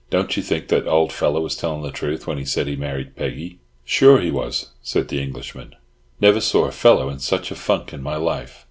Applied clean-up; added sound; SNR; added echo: none; none; none; none.